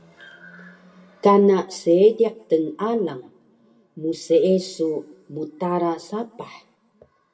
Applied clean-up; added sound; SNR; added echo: none; none; none; reverberation time 0.6 s.